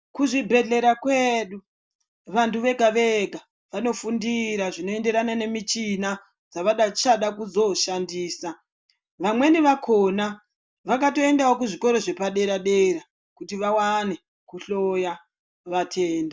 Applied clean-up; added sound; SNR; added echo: none; none; none; none.